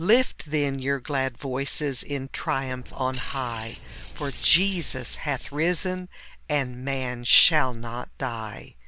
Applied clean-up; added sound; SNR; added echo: none; Bird; 14 dB; none.